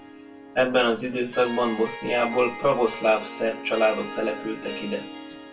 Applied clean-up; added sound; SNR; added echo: none; Harp; 12 dB; reverberation time 0.2 s.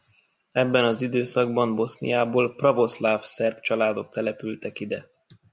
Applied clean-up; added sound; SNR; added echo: none; none; none; none.